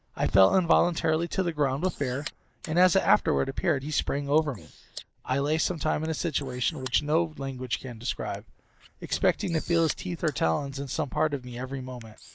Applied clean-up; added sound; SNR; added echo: neural mask model Resemble Enhance denoiser.